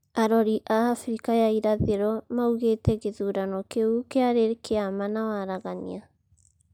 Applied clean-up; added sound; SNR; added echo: none; none; none; none.